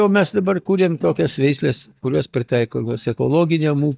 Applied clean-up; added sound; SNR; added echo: neural mask model DeepFilterNet 3.